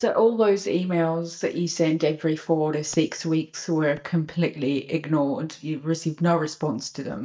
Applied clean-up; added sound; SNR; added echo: neural mask model DeepFilterNet 3.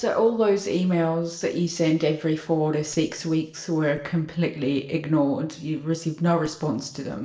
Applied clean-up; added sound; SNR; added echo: neural separator model SepFormer DNS4.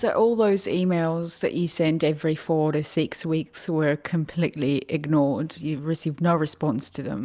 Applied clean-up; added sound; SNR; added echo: none; none; none; none.